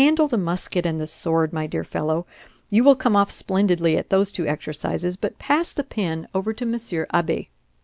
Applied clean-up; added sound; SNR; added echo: none; none; none; none.